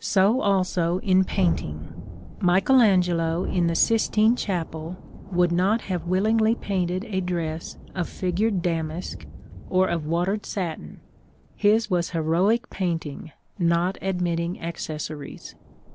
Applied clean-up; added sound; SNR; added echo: none; Thunderstorm; 14 dB; none.